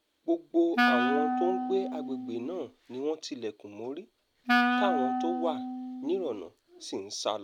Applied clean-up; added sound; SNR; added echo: none; Wind instrument, woodwind instrument; -3 dB; none.